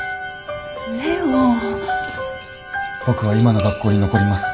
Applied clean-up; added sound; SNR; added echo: none; Cutlery, silverware / Dishes, pots, and pans; 19 dB; none.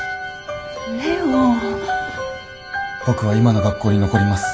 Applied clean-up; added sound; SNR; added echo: none; none; none; none.